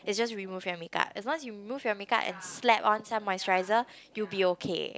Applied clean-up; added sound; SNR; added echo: none; none; none; none.